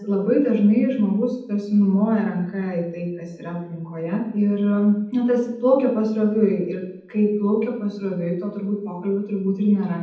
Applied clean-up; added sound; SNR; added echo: none; none; none; reverberation time 0.8 s.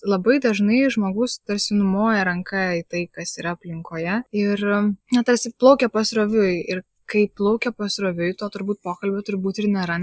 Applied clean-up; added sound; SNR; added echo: none; none; none; none.